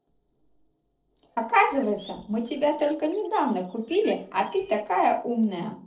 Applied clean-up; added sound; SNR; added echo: neural separator model SepFormer DNS4.